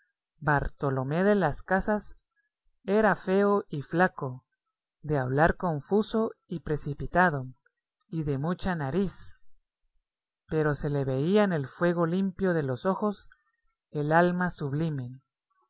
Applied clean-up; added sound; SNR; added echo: none; none; none; none.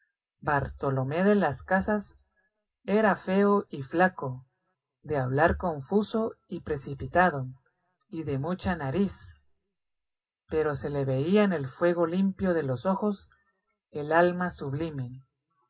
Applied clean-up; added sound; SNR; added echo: none; none; none; reverberation time 0.2 s.